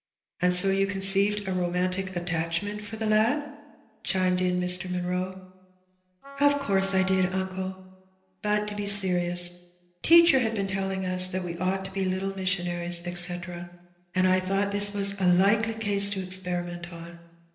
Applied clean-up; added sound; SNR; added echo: none; Wind instrument, woodwind instrument; 17 dB; reverberation time 0.8 s.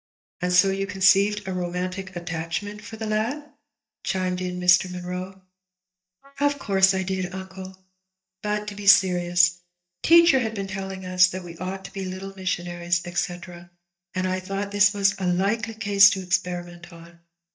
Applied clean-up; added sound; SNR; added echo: neural mask model DeepFilterNet 3.